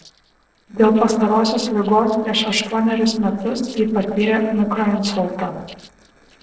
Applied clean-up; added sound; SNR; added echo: neural separator model SepFormer DNS4.